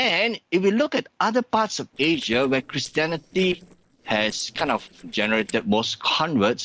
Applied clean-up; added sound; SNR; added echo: neural separator model SepFormer DNS4.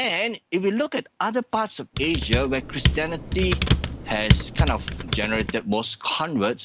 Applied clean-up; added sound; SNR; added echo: none; Computer keyboard; -2 dB; none.